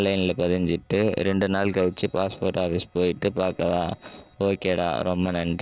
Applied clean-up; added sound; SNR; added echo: neural separator model SepFormer DNS4.